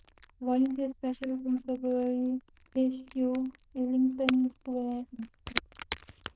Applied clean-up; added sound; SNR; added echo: neural diffusion model UNIVERSE++.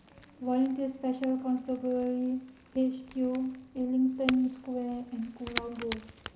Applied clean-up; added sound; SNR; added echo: none; Crack / Crackle; 14 dB; none.